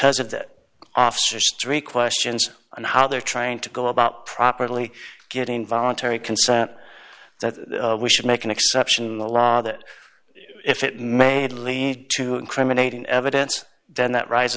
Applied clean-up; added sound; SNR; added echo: none; none; none; none.